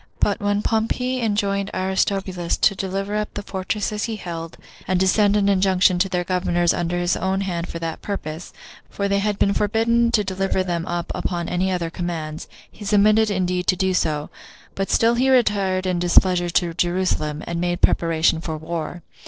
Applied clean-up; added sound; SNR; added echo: neural separator model SepFormer DNS4.